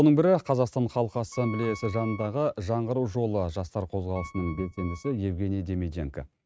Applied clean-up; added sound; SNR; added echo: neural mask model RNNoise.